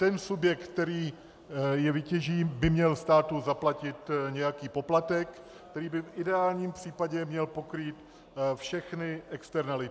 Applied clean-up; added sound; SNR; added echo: none; none; none; none.